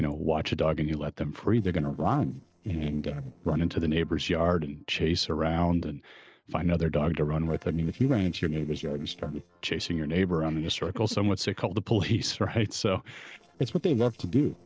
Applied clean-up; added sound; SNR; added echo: neural separator model SepFormer DNS4.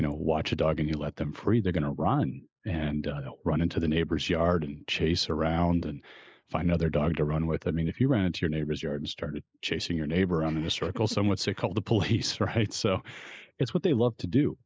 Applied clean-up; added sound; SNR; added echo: neural mask model Resemble Enhance denoiser.